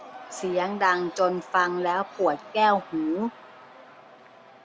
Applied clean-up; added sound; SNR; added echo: none; Crowd / Cheering; 18 dB; none.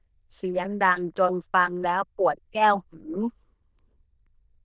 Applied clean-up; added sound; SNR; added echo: neural diffusion model UNIVERSE++.